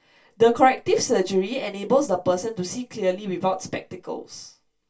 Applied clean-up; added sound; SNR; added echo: none; none; none; reverberation time 0.2 s.